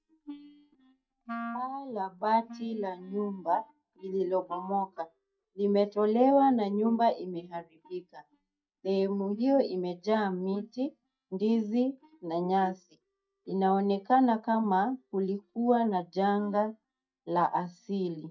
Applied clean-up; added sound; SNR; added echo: neural mask model DeepFilterNet 3.